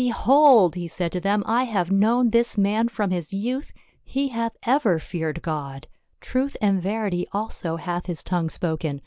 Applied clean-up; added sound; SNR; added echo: none; none; none; none.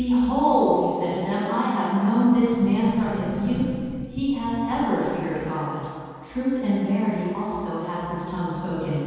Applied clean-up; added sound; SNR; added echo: none; Sliding door; 14 dB; reverberation time 2.1 s.